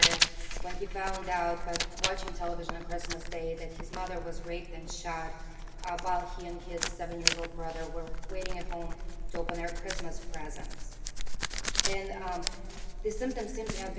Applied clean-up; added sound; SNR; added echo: none; Writing; 3 dB; reverberation time 2.4 s.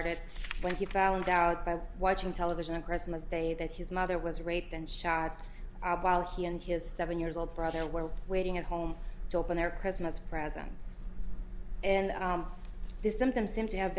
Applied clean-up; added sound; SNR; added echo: none; none; none; none.